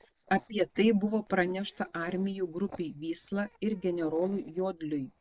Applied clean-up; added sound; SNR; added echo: neural separator model SepFormer DNS4.